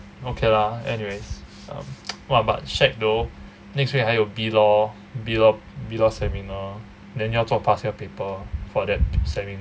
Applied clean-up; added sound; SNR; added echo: none; none; none; none.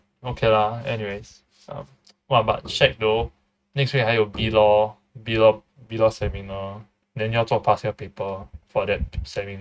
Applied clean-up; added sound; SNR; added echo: neural mask model RNNoise.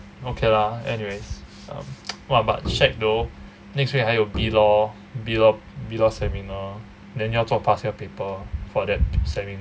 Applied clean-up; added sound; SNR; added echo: none; Bowed string instrument; 10 dB; none.